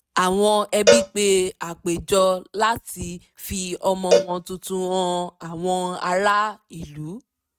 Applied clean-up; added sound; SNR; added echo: neural mask model RNNoise.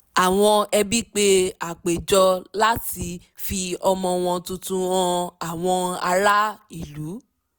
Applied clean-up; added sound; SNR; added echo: none; none; none; none.